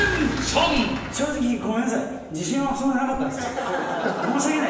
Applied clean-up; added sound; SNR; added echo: none; Bird; 18 dB; reverberation time 1.0 s.